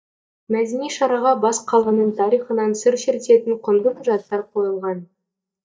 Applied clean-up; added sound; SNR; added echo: neural mask model DeepFilterNet 3.